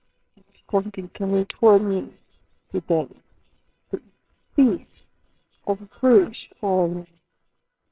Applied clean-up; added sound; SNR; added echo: neural separator model SepFormer WHAMR!.